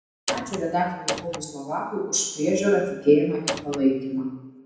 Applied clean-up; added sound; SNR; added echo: none; Door; 6 dB; reverberation time 0.9 s.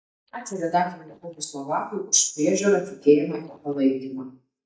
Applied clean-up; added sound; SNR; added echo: neural mask model DeepFilterNet 3.